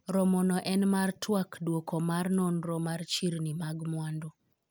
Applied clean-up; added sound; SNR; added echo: none; none; none; none.